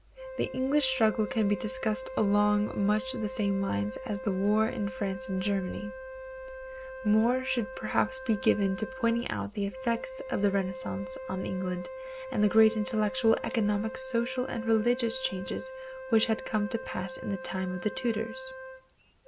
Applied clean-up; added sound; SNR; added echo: none; Wind instrument, woodwind instrument; 11 dB; none.